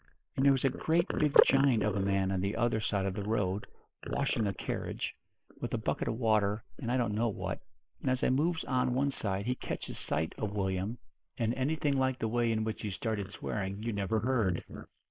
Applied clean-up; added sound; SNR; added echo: neural mask model Resemble Enhance denoiser.